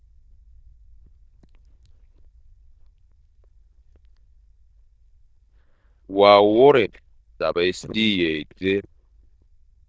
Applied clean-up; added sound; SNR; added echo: neural diffusion model UNIVERSE++.